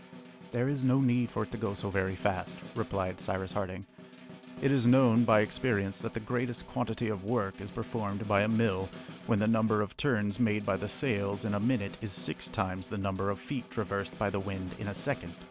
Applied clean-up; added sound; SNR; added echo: none; Snare drum; 16 dB; none.